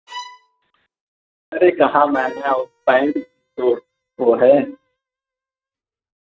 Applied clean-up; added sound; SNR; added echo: neural mask model RNNoise.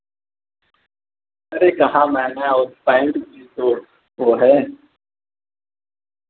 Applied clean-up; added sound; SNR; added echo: none; none; none; none.